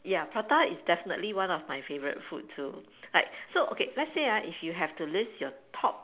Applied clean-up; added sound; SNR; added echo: none; none; none; none.